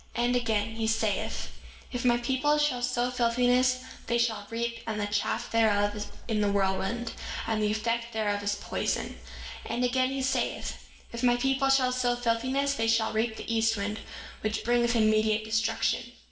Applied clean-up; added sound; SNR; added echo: none; Wind; 4 dB; reverberation time 0.7 s.